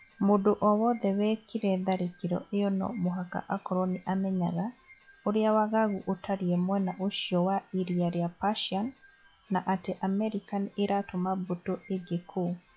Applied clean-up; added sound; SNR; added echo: classical method log-MMSE.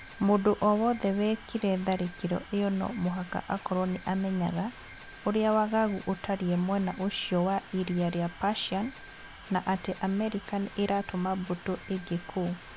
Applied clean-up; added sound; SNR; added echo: none; Mechanisms; 17 dB; none.